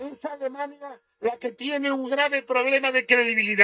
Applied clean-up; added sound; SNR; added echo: neural mask model DeepFilterNet 3.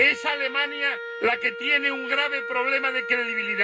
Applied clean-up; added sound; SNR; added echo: none; Wind instrument, woodwind instrument; 8 dB; reverberation time 0.2 s.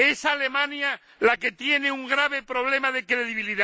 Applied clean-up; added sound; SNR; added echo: none; none; none; none.